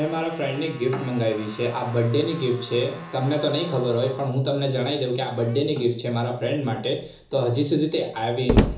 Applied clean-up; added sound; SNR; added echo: none; Slam; 8 dB; reverberation time 0.6 s.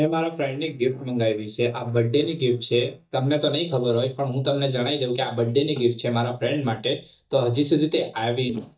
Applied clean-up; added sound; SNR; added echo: neural mask model DeepFilterNet 3.